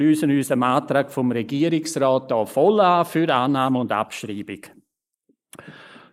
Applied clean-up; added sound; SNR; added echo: neural mask model Resemble Enhance denoiser.